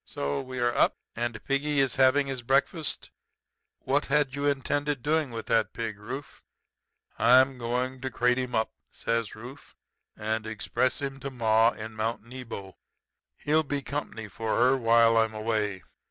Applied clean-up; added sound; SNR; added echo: none; none; none; none.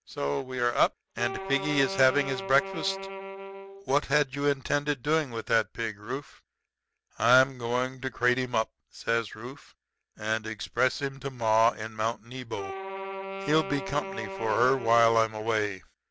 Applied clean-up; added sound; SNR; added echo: none; Wind instrument, woodwind instrument; 9 dB; none.